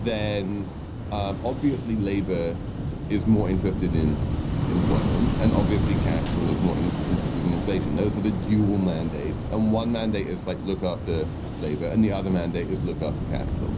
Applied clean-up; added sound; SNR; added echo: none; Waves, surf / Wind; 1 dB; reverberation time 0.4 s.